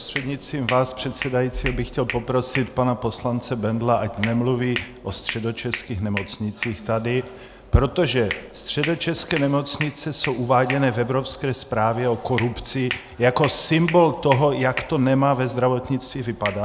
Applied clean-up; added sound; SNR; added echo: none; Hands; 13 dB; none.